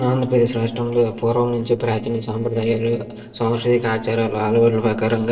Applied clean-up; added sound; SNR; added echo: neural separator model SepFormer DNS4.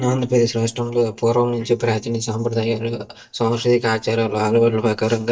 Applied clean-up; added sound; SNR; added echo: neural mask model DeepFilterNet 3.